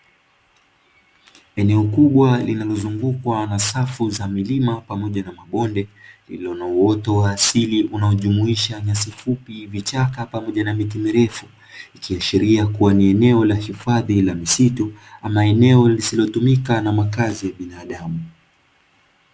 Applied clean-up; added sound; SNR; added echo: none; none; none; none.